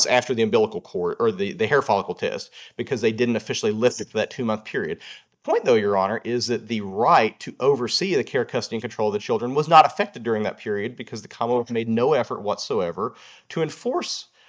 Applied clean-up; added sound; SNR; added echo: neural mask model DeepFilterNet 3.